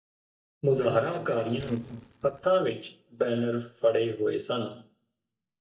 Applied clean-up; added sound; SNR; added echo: neural mask model DeepFilterNet 3.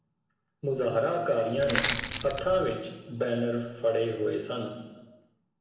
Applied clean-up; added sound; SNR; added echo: none; Crushing; -1 dB; reverberation time 1.1 s.